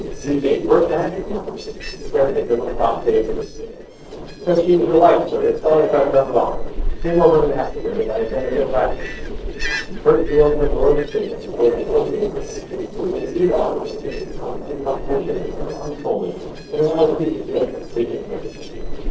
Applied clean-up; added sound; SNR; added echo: neural separator model SepFormer DNS4.